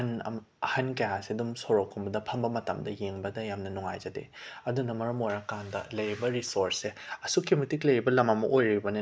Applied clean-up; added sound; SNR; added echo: none; none; none; none.